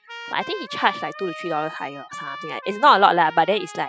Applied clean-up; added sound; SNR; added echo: classical method spectral subtraction.